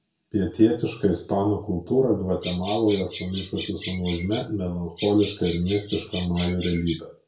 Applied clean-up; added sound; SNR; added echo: none; Bird vocalization, bird call, bird song; 13 dB; reverberation time 0.4 s.